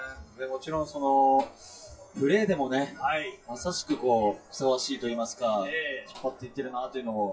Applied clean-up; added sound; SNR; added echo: classical method WPE with log-MMSE.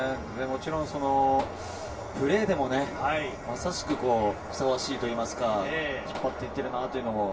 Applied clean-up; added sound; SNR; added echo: none; Gunshot, gunfire; 13 dB; reverberation time 0.2 s.